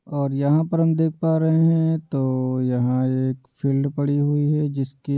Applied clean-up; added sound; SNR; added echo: none; none; none; none.